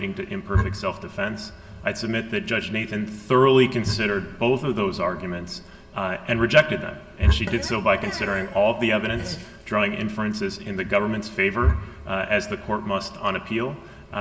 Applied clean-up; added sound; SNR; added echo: none; Fart; 15 dB; reverberation time 1.9 s.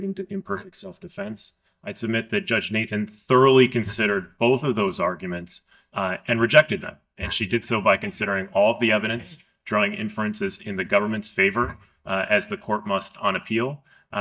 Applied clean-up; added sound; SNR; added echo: neural mask model DeepFilterNet 3.